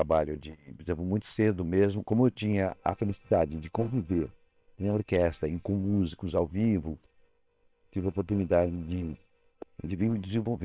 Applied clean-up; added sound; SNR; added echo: neural separator model SepFormer WHAM!.